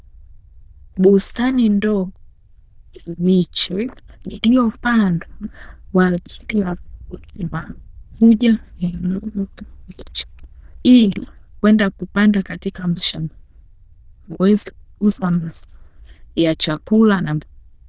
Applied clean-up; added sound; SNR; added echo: neural diffusion model UNIVERSE++.